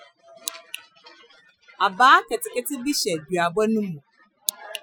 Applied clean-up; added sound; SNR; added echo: classical method Wiener filter.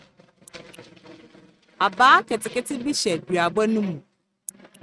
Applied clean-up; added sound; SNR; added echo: neural mask model RNNoise.